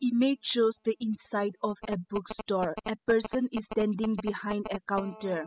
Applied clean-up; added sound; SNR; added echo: classical method spectral subtraction.